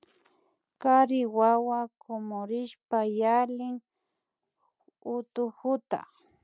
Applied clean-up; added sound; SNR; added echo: none; none; none; none.